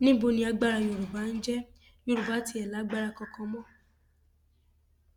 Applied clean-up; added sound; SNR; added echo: none; none; none; none.